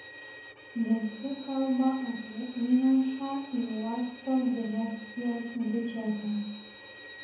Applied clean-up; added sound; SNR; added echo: none; Bowed string instrument; 17 dB; reverberation time 0.7 s.